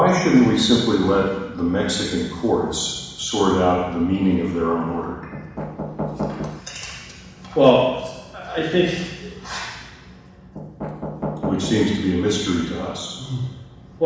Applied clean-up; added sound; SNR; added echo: none; Knock; 7 dB; reverberation time 1.1 s.